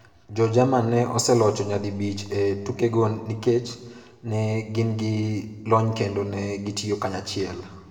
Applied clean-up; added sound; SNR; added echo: none; none; none; reverberation time 1.0 s.